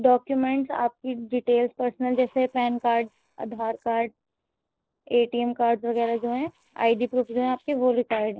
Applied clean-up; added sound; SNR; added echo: neural separator model SepFormer DNS4.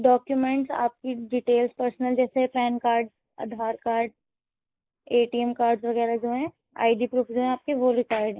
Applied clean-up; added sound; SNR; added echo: neural mask model Resemble Enhance denoiser.